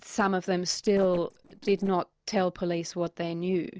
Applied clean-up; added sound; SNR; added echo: neural separator model SepFormer DNS4.